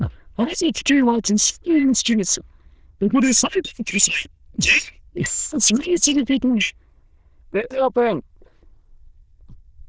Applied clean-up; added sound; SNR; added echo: neural diffusion model UNIVERSE++.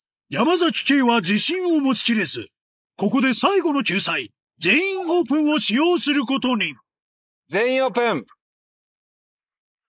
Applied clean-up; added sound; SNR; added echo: neural mask model Resemble Enhance denoiser.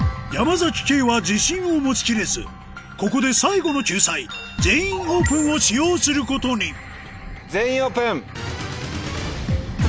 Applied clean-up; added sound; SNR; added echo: none; none; none; none.